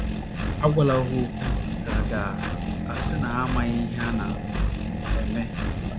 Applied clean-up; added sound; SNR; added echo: none; Engine; -1 dB; none.